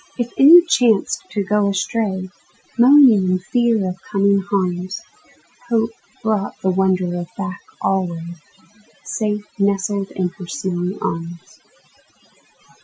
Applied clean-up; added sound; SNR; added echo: classical method Wiener filter.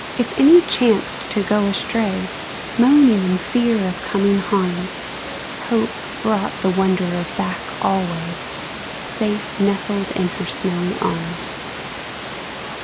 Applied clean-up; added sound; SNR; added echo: none; Water; 9 dB; none.